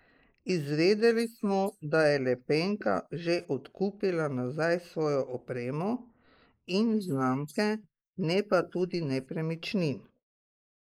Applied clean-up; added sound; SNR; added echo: neural mask model Resemble Enhance denoiser.